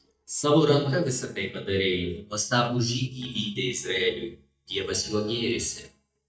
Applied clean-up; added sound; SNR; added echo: neural mask model DeepFilterNet 3.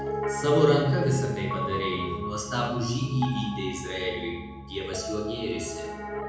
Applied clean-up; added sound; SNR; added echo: none; Piano; 6 dB; reverberation time 0.9 s.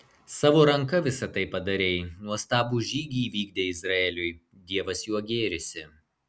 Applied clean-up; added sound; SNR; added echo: none; none; none; none.